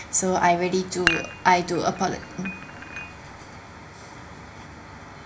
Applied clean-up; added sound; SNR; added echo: none; Dishes, pots, and pans; 6 dB; reverberation time 0.4 s.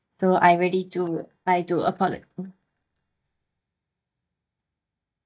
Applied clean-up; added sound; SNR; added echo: neural mask model DeepFilterNet 3.